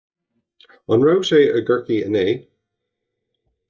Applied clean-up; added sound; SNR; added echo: neural mask model DeepFilterNet 3.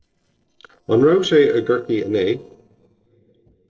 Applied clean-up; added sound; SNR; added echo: neural separator model SepFormer DNS4.